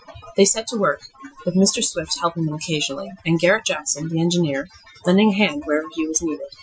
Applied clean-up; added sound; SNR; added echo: classical method Wiener filter.